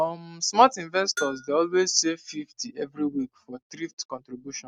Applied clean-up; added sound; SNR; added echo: neural mask model RNNoise.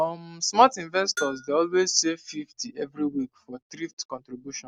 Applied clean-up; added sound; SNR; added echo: none; Bell; 15 dB; none.